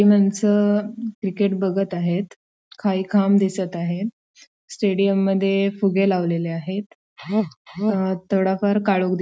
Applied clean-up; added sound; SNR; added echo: none; none; none; none.